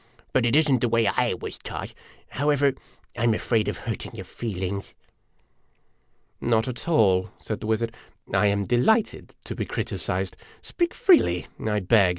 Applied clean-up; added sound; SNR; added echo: none; none; none; none.